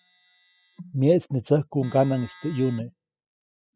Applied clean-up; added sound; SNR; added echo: classical method spectral subtraction.